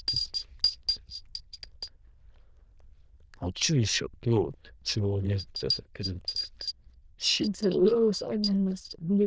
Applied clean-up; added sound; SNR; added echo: neural diffusion model UNIVERSE++.